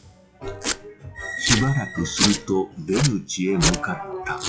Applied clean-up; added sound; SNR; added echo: classical method WPE with log-MMSE.